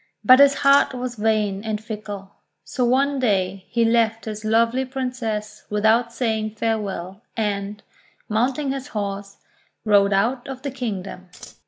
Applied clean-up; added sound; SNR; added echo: none; Scissors; 18 dB; none.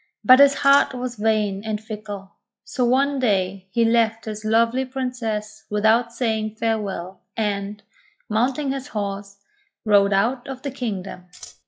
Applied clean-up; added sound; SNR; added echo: classical method log-MMSE.